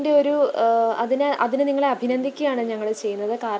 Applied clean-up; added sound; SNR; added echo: none; none; none; none.